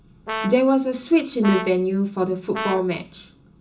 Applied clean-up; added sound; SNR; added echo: none; Brass instrument; 11 dB; reverberation time 0.2 s.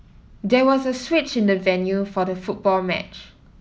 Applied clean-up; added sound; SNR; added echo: none; none; none; none.